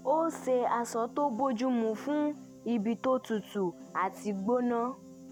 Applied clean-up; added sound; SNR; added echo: none; Piano; 18 dB; none.